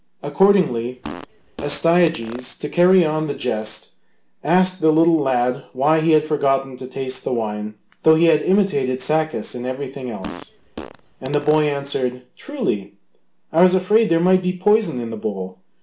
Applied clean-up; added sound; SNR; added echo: none; Fart; 15 dB; none.